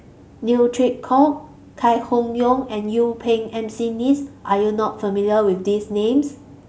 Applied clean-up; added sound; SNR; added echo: none; none; none; none.